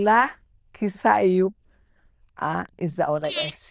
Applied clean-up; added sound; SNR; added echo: neural diffusion model UNIVERSE++.